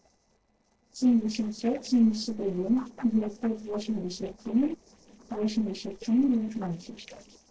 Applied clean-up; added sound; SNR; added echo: neural separator model SepFormer DNS4.